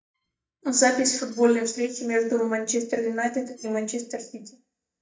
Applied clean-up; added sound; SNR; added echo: neural mask model DeepFilterNet 3.